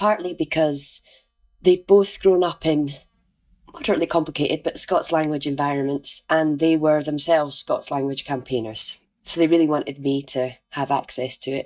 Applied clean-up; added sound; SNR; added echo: neural mask model DeepFilterNet 3.